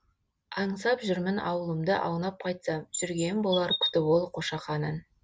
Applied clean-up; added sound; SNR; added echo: none; Chirp, tweet; 5 dB; none.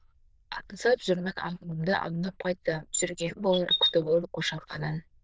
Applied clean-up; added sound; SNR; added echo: neural diffusion model UNIVERSE++.